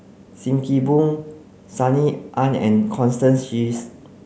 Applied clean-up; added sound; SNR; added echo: none; none; none; none.